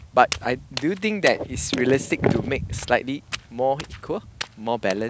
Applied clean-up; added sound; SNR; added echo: none; Walk, footsteps; 12 dB; none.